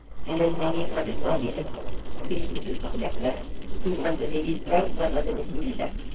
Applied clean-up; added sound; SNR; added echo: neural separator model SepFormer DNS4.